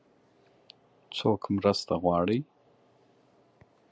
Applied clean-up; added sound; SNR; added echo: none; none; none; none.